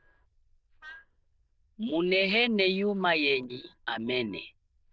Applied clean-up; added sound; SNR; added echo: neural diffusion model UNIVERSE++.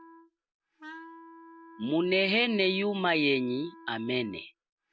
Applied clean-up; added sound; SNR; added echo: none; Wind instrument, woodwind instrument; 20 dB; none.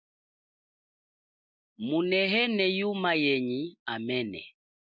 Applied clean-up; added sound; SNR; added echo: none; none; none; none.